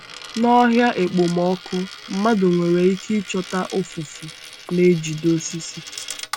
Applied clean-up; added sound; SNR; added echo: none; Coin (dropping); 16 dB; none.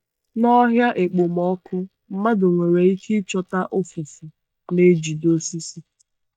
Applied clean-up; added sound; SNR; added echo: neural mask model DeepFilterNet 3.